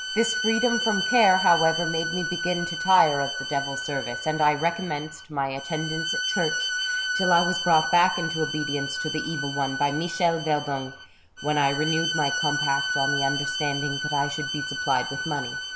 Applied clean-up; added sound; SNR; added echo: none; Bowed string instrument; 3 dB; none.